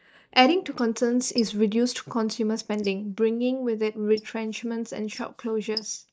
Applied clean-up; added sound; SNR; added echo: neural mask model DeepFilterNet 3.